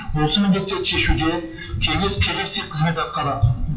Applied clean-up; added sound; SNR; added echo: classical method WPE with log-MMSE.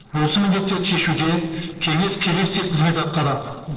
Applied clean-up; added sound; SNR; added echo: neural separator model SepFormer DNS4.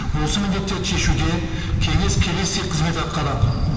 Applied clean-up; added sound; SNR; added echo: none; Thunder / Bicycle; 0 dB; reverberation time 2.9 s.